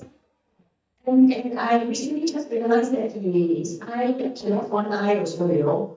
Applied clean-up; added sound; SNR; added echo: neural mask model DeepFilterNet 3.